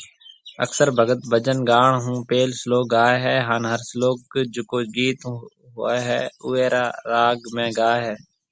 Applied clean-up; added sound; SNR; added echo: none; none; none; none.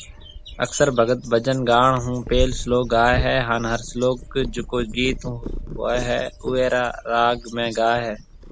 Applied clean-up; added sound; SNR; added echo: none; Purr; 10 dB; none.